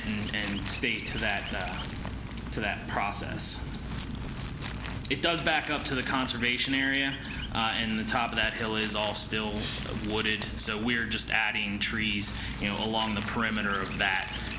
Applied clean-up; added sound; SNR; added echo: none; Chirp, tweet + Crumpling, crinkling; 12 dB; none.